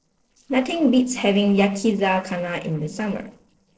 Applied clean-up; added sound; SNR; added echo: neural separator model SepFormer DNS4.